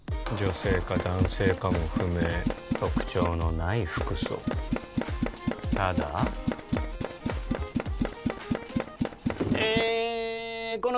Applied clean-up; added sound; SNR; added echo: none; Tools; 2 dB; none.